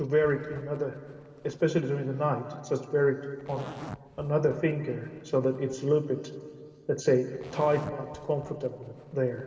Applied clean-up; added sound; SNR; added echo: none; Zipper (clothing); 19 dB; reverberation time 2.7 s.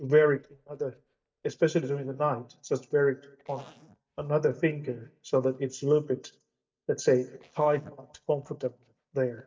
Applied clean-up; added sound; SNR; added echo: neural mask model DeepFilterNet 3.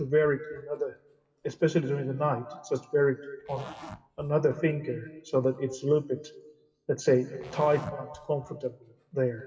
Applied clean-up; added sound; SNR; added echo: classical method WPE with log-MMSE.